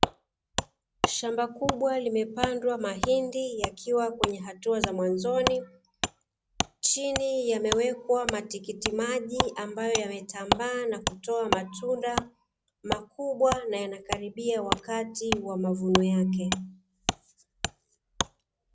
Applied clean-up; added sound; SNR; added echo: none; Wood; 4 dB; none.